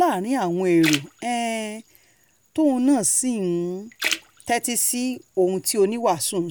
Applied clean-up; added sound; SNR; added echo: none; Splash, splatter; 13 dB; none.